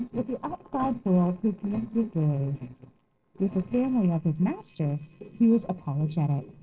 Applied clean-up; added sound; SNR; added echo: neural separator model SepFormer DNS4.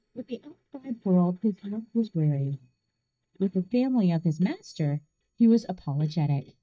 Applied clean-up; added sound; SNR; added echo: neural mask model DeepFilterNet 3.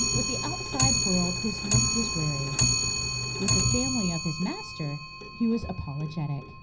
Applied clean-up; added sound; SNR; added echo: none; Clock; -3 dB; reverberation time 0.4 s.